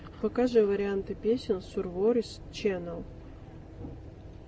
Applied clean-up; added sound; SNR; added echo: none; none; none; none.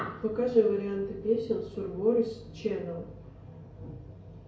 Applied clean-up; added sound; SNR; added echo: none; none; none; reverberation time 0.6 s.